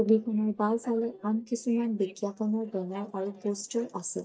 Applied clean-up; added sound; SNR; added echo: neural mask model DeepFilterNet 3.